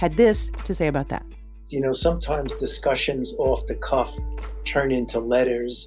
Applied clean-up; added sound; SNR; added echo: none; none; none; none.